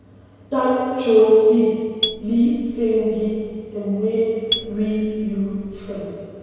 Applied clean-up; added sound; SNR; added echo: none; Marimba, xylophone; 10 dB; reverberation time 1.9 s.